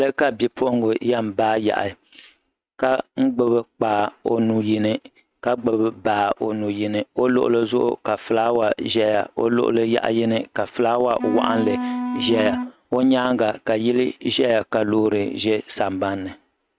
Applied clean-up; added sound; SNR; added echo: neural mask model RNNoise.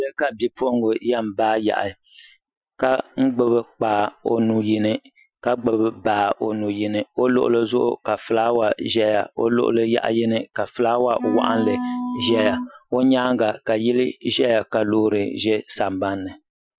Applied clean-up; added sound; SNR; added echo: classical method Wiener filter.